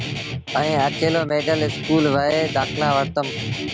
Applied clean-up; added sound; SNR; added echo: none; Guitar; 6 dB; none.